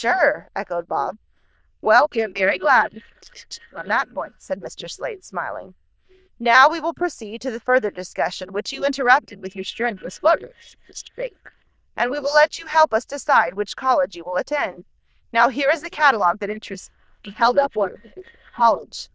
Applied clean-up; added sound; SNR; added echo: neural diffusion model UNIVERSE++.